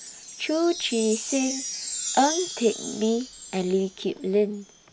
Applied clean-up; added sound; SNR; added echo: none; Chime; 9 dB; none.